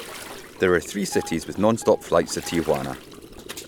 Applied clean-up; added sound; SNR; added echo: none; Guitar + Gurgling; 15 dB; none.